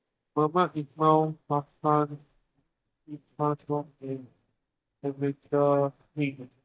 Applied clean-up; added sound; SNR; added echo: neural mask model DeepFilterNet 3.